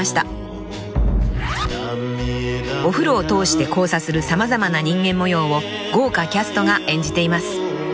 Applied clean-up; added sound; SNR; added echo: none; Buzz + Zipper (clothing); 11 dB; none.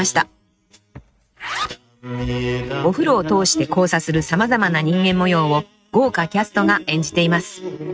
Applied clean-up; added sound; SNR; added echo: neural mask model RNNoise.